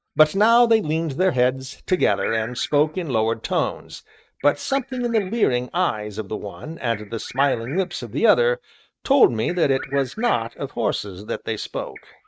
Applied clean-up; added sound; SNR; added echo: neural mask model RNNoise.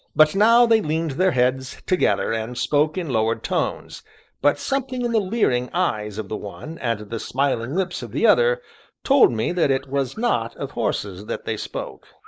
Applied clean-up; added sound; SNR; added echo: neural mask model Resemble Enhance denoiser.